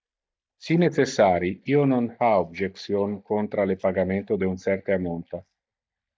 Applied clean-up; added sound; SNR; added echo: neural mask model DeepFilterNet 3.